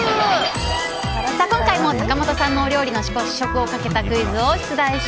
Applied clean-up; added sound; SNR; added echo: none; Church bell; 17 dB; none.